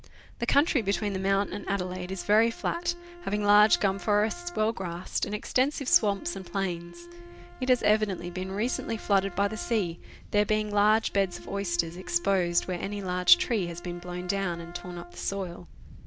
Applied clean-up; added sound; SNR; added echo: none; Camera + Bowed string instrument; 16 dB; none.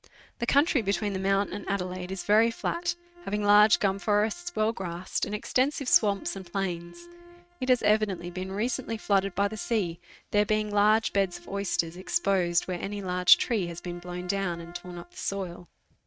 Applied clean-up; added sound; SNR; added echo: neural mask model RNNoise.